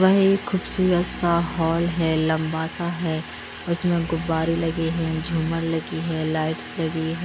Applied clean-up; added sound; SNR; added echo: none; Bowed string instrument; 15 dB; none.